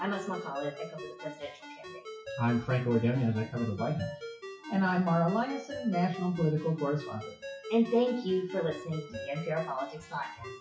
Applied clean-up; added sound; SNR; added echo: classical method WPE with log-MMSE.